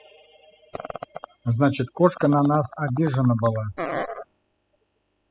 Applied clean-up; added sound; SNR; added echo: classical method spectral subtraction.